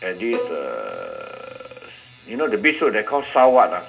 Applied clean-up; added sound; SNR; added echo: none; Bowed string instrument; 13 dB; reverberation time 0.2 s.